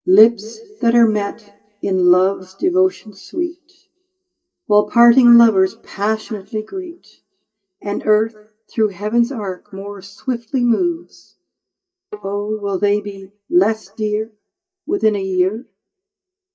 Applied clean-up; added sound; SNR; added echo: neural mask model DeepFilterNet 3.